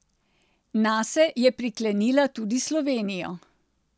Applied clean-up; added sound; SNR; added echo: none; none; none; none.